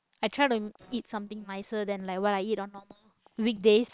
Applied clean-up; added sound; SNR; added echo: neural separator model SepFormer WHAM!.